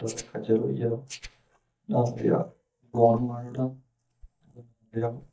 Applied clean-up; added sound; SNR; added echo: neural mask model DeepFilterNet 3.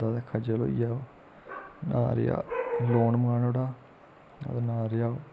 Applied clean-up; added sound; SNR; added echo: none; none; none; none.